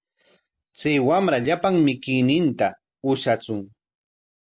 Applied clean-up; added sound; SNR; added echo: none; none; none; none.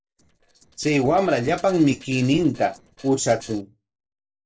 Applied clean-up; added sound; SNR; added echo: neural separator model SepFormer DNS4.